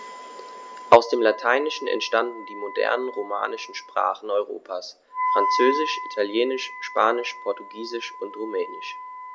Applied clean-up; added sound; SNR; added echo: none; Wind instrument, woodwind instrument; 8 dB; none.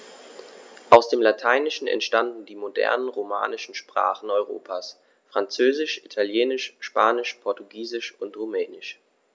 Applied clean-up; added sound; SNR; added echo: none; none; none; none.